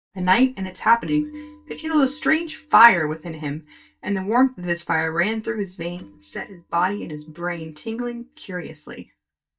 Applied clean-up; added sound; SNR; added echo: neural mask model DeepFilterNet 3.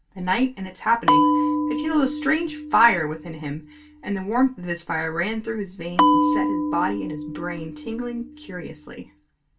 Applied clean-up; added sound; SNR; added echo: none; Bell; -1 dB; reverberation time 0.2 s.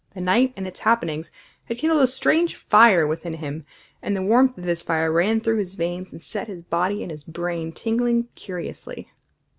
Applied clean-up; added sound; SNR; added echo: none; none; none; none.